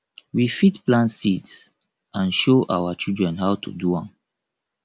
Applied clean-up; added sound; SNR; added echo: none; none; none; none.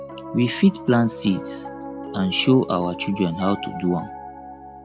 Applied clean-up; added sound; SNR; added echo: none; Piano; 12 dB; none.